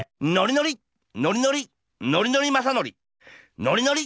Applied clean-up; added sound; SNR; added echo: none; none; none; none.